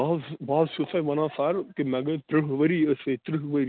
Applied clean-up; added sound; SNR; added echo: none; none; none; none.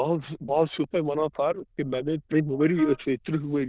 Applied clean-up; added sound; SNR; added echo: neural diffusion model UNIVERSE++.